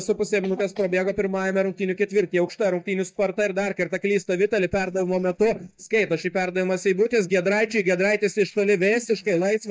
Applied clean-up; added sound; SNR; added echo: neural mask model DeepFilterNet 3.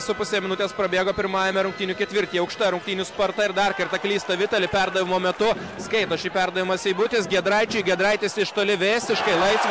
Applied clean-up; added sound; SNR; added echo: none; none; none; none.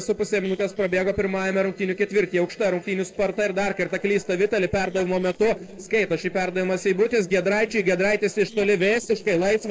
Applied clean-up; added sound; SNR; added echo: neural separator model SepFormer DNS4.